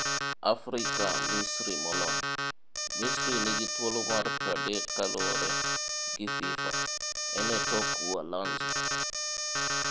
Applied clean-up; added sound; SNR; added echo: none; Alarm; -4 dB; none.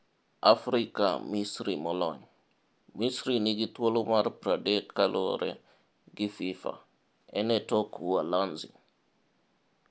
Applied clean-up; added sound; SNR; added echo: none; none; none; none.